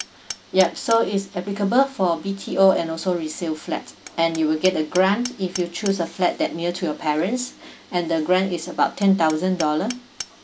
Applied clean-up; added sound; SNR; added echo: none; Hammer; 19 dB; none.